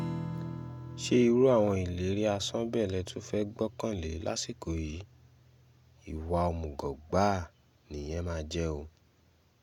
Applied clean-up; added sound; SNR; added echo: none; Strum; 14 dB; none.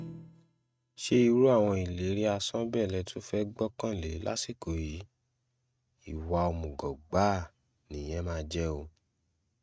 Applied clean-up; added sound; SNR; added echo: neural mask model RNNoise.